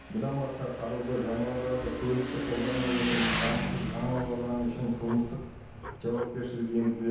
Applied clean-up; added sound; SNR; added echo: none; Motorcycle / Engine; 4 dB; reverberation time 0.9 s.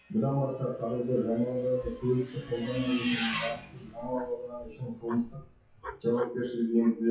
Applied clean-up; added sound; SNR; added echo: classical method WPE with log-MMSE.